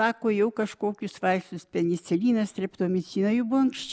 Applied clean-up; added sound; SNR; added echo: none; none; none; none.